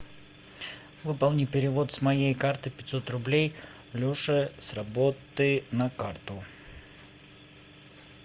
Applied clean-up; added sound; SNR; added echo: none; none; none; none.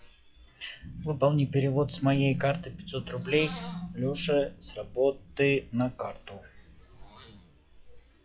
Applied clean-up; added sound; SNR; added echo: classical method log-MMSE.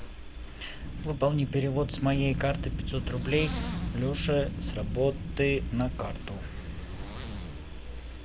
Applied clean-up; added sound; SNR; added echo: none; Zipper (clothing) + Wind; 4 dB; none.